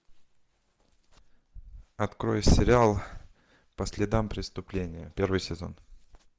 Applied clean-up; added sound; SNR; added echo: none; none; none; none.